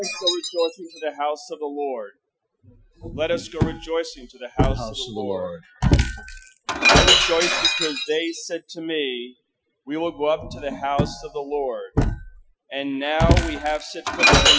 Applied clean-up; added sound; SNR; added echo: classical method Wiener filter.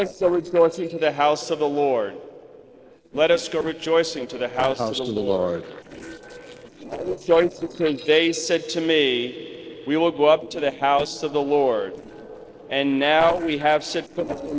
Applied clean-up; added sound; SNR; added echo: neural separator model SepFormer DNS4.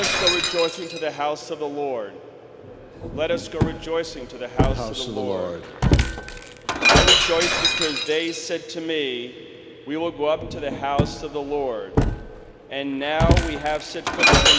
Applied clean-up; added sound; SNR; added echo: none; Shatter; -3 dB; none.